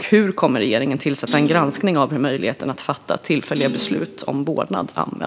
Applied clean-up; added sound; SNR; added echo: none; Thump, thud; 6 dB; none.